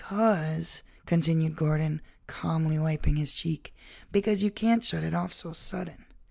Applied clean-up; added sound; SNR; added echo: none; none; none; none.